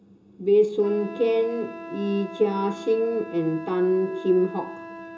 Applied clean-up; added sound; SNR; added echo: none; Wind instrument, woodwind instrument; 15 dB; reverberation time 0.2 s.